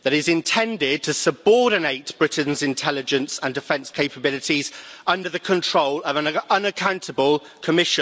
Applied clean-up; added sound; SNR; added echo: none; none; none; none.